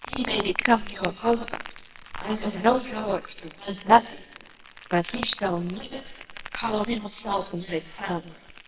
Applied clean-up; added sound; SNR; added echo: neural separator model SepFormer WHAMR!.